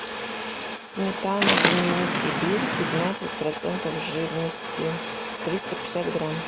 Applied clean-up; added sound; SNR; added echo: none; Waves, surf; -1 dB; none.